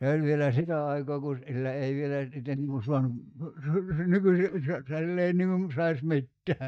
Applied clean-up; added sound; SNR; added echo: neural mask model DeepFilterNet 3.